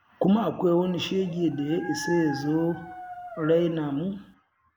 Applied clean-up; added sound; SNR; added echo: none; Dog; 14 dB; none.